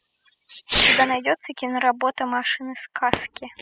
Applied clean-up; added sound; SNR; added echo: classical method spectral subtraction.